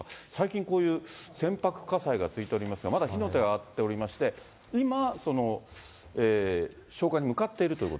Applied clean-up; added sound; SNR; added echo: none; none; none; none.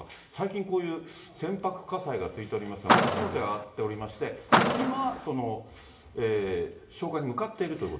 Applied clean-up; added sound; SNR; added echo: none; Car; -4 dB; reverberation time 1.3 s.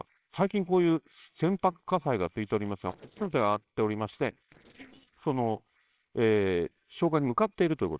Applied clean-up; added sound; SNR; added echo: neural separator model SepFormer WHAMR!.